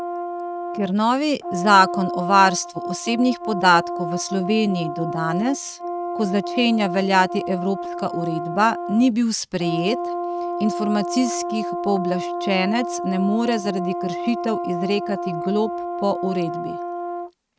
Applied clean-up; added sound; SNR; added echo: neural mask model RNNoise.